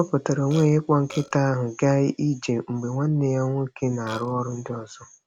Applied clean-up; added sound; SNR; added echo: none; Burping, eructation; 17 dB; none.